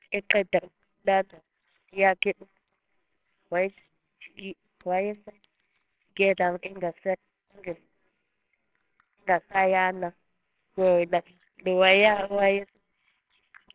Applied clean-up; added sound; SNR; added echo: neural separator model SepFormer WHAMR!.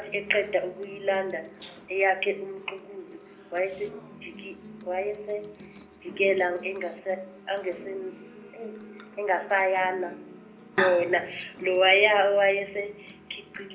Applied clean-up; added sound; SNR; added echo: none; Acoustic guitar; 19 dB; reverberation time 0.5 s.